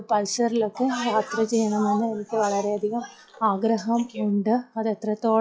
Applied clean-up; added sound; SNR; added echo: classical method log-MMSE.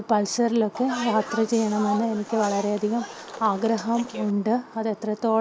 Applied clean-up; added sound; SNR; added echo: none; Bus; 10 dB; none.